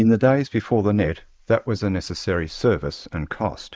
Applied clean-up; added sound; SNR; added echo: neural mask model Resemble Enhance denoiser.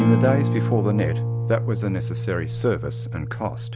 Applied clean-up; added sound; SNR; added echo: none; Acoustic guitar; -1 dB; none.